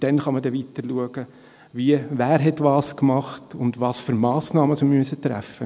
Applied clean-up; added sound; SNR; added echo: none; none; none; none.